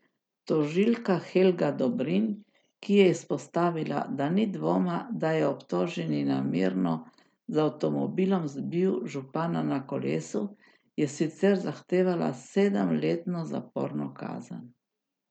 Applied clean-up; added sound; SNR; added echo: none; none; none; none.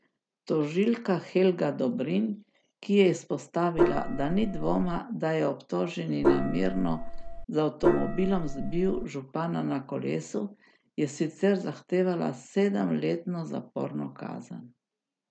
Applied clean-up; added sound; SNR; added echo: none; Gong; 0 dB; none.